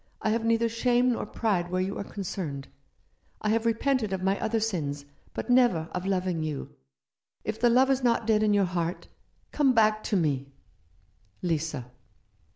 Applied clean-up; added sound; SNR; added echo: none; none; none; none.